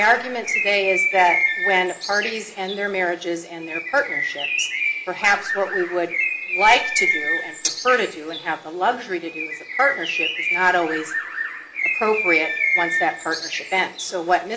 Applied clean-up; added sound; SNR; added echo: none; Bird; 2 dB; reverberation time 0.8 s.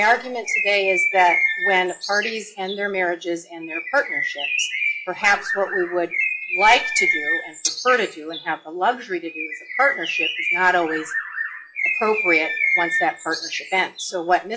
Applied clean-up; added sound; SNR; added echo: classical method WPE with log-MMSE.